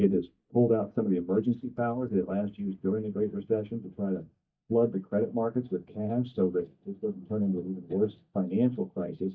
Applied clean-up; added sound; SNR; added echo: neural mask model DeepFilterNet 3.